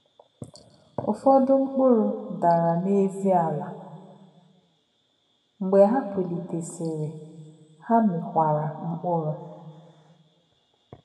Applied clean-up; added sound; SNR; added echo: none; none; none; reverberation time 1.5 s.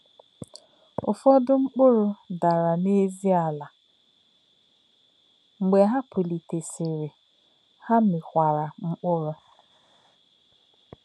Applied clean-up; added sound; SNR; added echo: none; none; none; none.